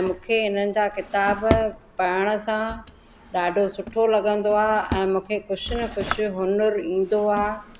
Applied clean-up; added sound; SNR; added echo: none; Drawer open or close; 11 dB; none.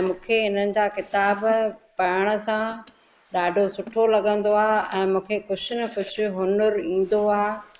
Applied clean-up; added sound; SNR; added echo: neural mask model Resemble Enhance denoiser.